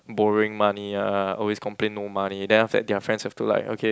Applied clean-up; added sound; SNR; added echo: none; none; none; none.